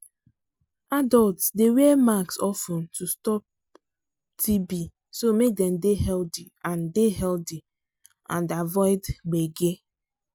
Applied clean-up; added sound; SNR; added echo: none; none; none; none.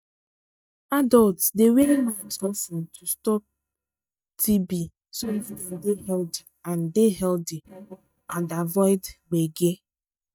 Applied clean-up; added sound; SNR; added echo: neural mask model DeepFilterNet 3.